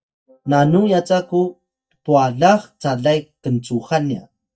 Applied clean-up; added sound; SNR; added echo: neural mask model DeepFilterNet 3.